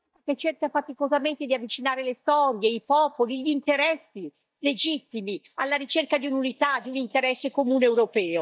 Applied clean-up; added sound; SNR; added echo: neural mask model DeepFilterNet 3.